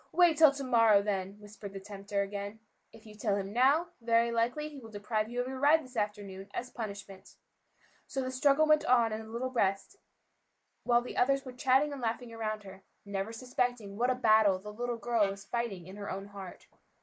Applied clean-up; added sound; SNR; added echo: neural mask model Resemble Enhance denoiser.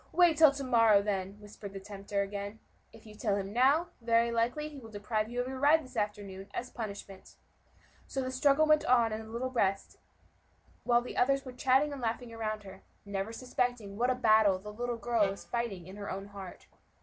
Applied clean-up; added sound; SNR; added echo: none; Wind instrument, woodwind instrument; 12 dB; none.